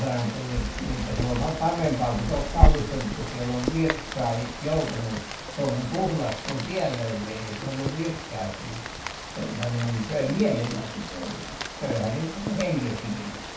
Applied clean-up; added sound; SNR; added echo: none; Rain; 2 dB; reverberation time 0.7 s.